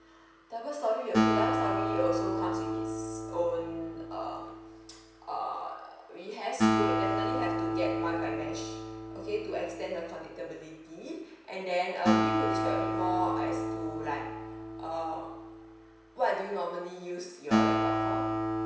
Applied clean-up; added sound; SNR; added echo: none; Acoustic guitar; -3 dB; reverberation time 0.9 s.